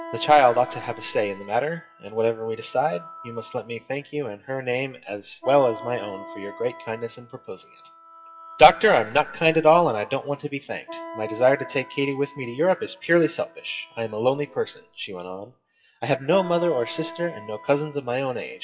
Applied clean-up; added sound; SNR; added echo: classical method WPE with log-MMSE.